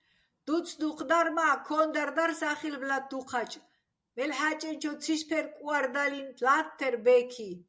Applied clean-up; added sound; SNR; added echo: none; none; none; none.